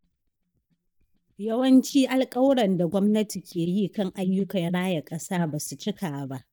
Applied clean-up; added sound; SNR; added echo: neural mask model DeepFilterNet 3.